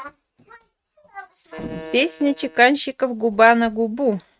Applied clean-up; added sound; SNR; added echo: neural mask model RNNoise.